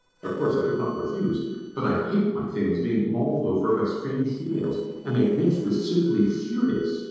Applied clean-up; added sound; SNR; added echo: neural separator model SepFormer DNS4.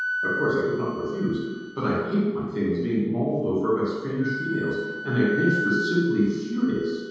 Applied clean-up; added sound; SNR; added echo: none; Wind instrument, woodwind instrument; 9 dB; reverberation time 1.2 s.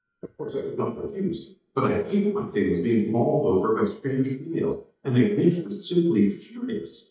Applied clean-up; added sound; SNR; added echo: neural mask model DeepFilterNet 3.